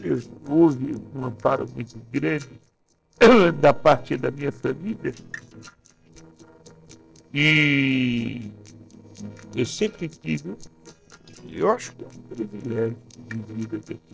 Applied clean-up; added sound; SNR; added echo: neural separator model SepFormer DNS4.